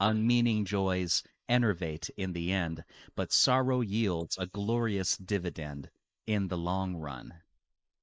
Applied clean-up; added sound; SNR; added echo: neural mask model Resemble Enhance denoiser.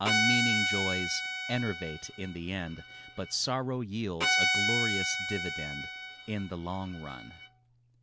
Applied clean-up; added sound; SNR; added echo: none; Bowed string instrument; -2 dB; none.